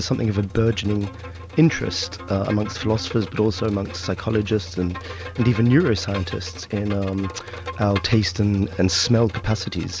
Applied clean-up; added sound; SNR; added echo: none; Bowed string instrument + Idling / Engine starting / Accelerating, revving, vroom / Car; 13 dB; none.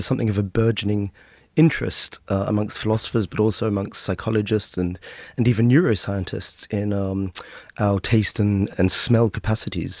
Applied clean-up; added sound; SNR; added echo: none; none; none; none.